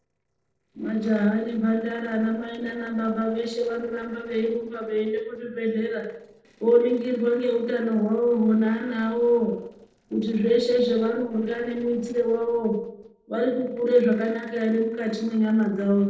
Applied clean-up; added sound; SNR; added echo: neural separator model SepFormer DNS4.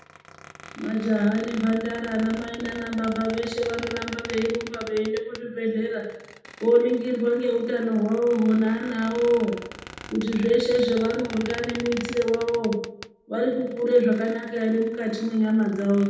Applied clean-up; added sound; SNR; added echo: none; Squeak; 16 dB; reverberation time 0.8 s.